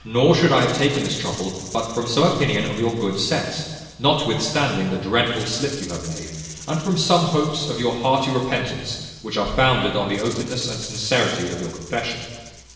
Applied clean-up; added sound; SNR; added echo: none; Rattle (instrument); 19 dB; reverberation time 1.2 s.